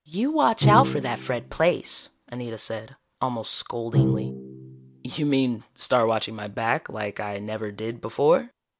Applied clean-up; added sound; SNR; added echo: none; Bowed string instrument; 4 dB; none.